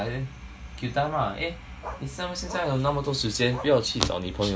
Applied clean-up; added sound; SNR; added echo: none; Bark; 17 dB; none.